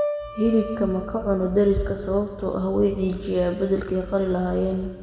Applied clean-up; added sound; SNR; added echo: none; Piano; 13 dB; reverberation time 1.9 s.